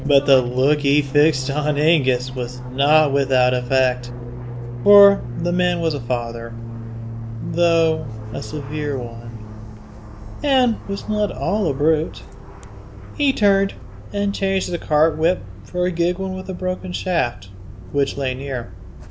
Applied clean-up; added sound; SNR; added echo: none; Fixed-wing aircraft, airplane; 11 dB; none.